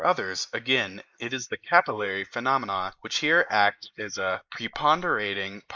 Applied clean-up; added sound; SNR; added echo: neural mask model Resemble Enhance denoiser.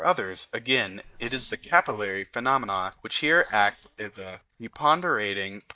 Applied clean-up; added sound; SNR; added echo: neural mask model DeepFilterNet 3.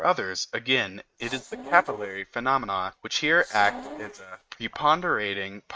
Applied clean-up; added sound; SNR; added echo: neural mask model RNNoise.